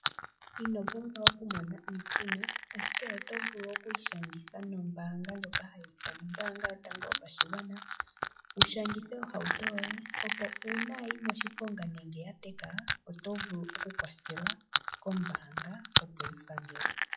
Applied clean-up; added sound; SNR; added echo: classical method WPE with log-MMSE.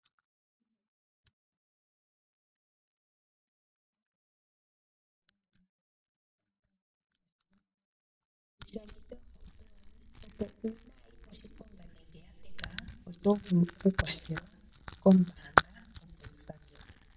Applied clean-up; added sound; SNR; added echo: neural mask model DeepFilterNet 3.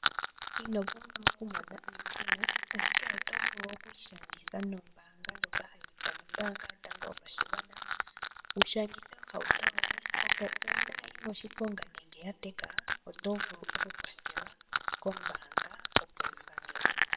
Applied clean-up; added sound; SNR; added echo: neural separator model SepFormer WHAMR!.